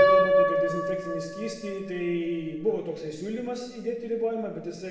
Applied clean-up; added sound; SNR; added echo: none; Piano; -4 dB; reverberation time 0.8 s.